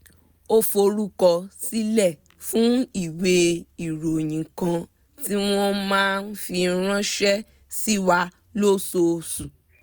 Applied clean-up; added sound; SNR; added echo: none; none; none; none.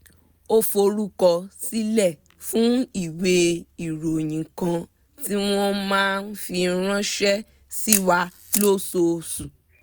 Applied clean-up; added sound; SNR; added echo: none; Camera; 6 dB; none.